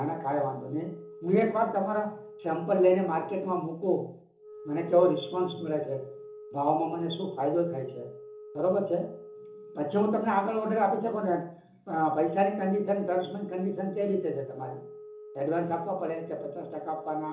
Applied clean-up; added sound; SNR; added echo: none; Wind instrument, woodwind instrument; 16 dB; reverberation time 0.6 s.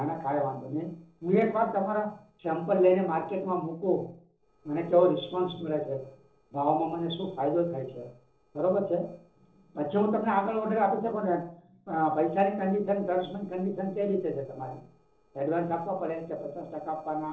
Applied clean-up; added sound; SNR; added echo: neural separator model SepFormer DNS4.